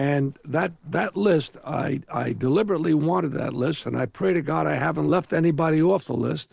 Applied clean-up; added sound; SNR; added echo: neural separator model SepFormer DNS4.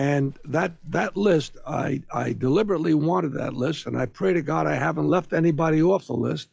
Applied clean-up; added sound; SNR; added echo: classical method log-MMSE.